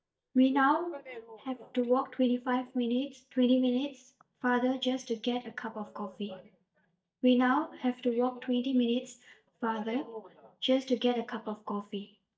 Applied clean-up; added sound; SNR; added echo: neural mask model DeepFilterNet 3.